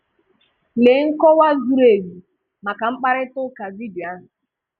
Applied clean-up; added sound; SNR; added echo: none; none; none; none.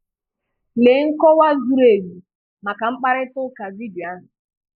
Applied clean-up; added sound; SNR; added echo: neural mask model Resemble Enhance denoiser.